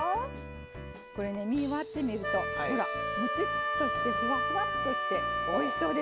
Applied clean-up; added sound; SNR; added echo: none; Wind instrument, woodwind instrument; 0 dB; none.